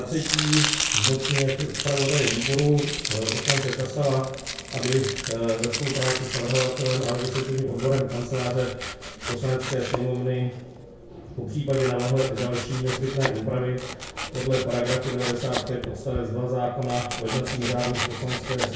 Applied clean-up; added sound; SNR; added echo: none; Domestic sounds, home sounds; 5 dB; reverberation time 0.6 s.